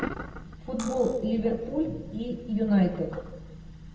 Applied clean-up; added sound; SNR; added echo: none; Cutlery, silverware; 14 dB; reverberation time 1.0 s.